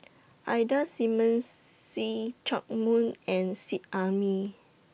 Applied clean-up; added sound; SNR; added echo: none; none; none; none.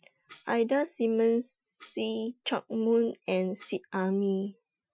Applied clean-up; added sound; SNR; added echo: classical method Wiener filter.